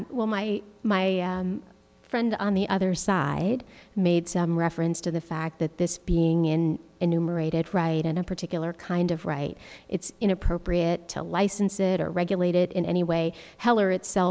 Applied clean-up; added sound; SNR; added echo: none; none; none; none.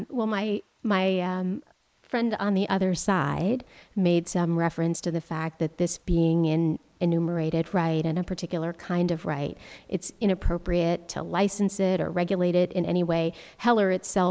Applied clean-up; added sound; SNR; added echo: neural mask model Resemble Enhance denoiser.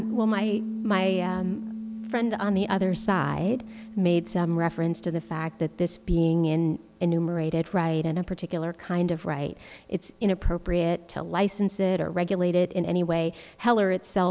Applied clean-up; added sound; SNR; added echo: none; Piano; 13 dB; none.